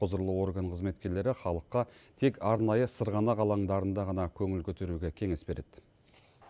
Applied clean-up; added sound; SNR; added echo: none; none; none; none.